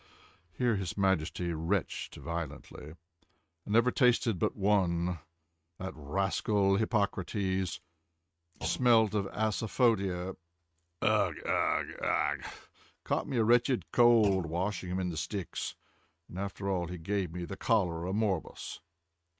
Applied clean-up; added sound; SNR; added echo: neural mask model RNNoise.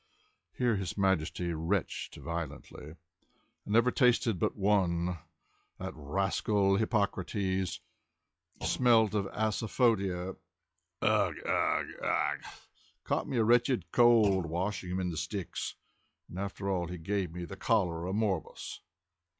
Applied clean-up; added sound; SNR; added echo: classical method log-MMSE.